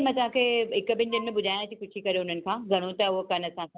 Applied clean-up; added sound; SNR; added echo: none; Wind instrument, woodwind instrument; 13 dB; none.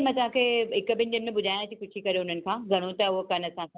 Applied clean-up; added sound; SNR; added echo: none; none; none; none.